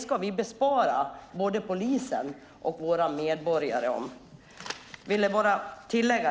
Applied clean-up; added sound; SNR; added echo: none; none; none; none.